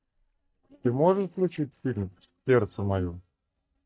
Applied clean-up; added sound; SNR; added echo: neural mask model DeepFilterNet 3.